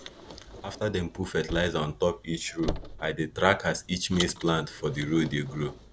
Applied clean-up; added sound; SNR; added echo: none; Car; 11 dB; none.